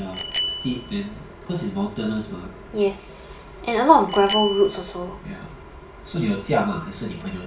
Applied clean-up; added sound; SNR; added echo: none; Bicycle bell; 12 dB; reverberation time 0.5 s.